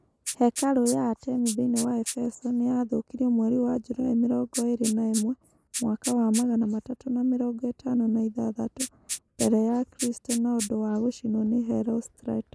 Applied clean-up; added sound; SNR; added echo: neural mask model Resemble Enhance denoiser.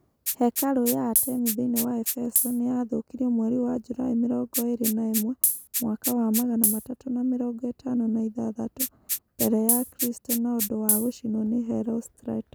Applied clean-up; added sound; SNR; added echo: none; Rattle (instrument); 4 dB; none.